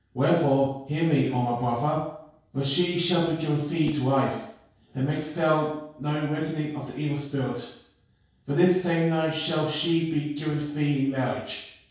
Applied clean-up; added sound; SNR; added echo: neural separator model SepFormer DNS4.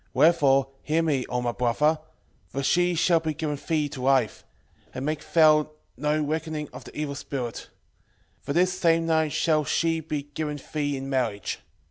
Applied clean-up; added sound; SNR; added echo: none; none; none; none.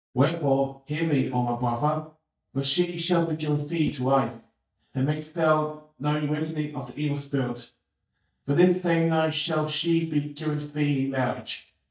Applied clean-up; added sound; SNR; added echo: neural mask model DeepFilterNet 3.